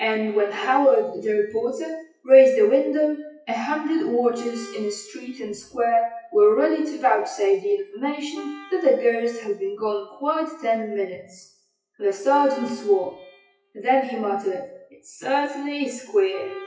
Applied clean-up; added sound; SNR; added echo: classical method WPE with log-MMSE.